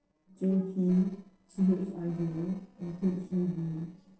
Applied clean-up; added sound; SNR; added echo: neural separator model SepFormer DNS4.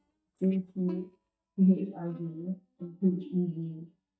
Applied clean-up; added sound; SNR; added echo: neural mask model DeepFilterNet 3.